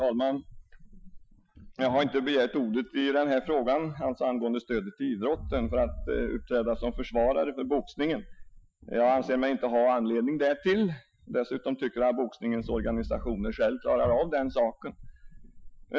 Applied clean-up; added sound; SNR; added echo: classical method Wiener filter.